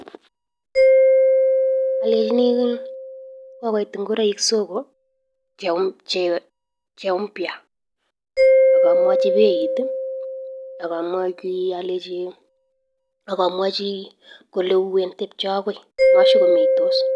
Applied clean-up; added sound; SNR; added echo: none; Mallet percussion; -3 dB; none.